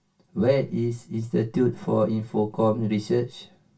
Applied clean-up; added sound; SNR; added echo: none; none; none; reverberation time 0.2 s.